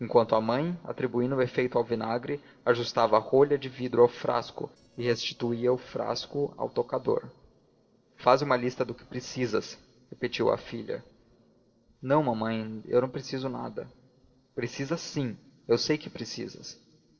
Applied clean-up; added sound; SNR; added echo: neural separator model SepFormer DNS4.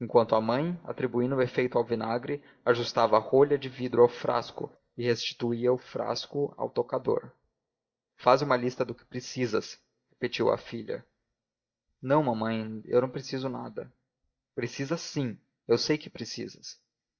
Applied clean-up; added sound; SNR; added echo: neural mask model DeepFilterNet 3.